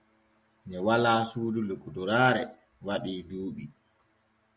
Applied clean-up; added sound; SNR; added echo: none; none; none; none.